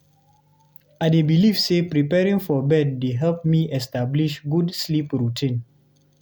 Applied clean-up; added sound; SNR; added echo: none; none; none; none.